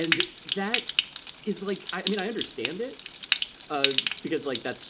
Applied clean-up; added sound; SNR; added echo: none; Stream; -2 dB; none.